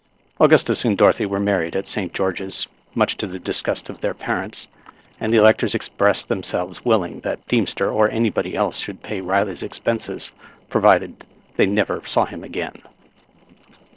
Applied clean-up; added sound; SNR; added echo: neural separator model SepFormer DNS4.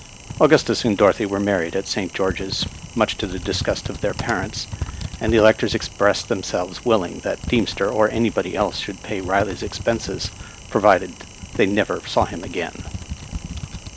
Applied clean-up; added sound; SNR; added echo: none; Typing; 12 dB; none.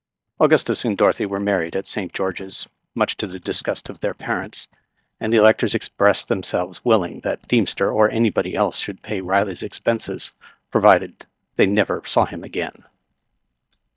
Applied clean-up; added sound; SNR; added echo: neural mask model DeepFilterNet 3.